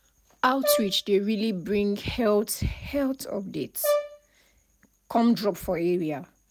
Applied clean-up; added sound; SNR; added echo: none; Brass instrument; 5 dB; none.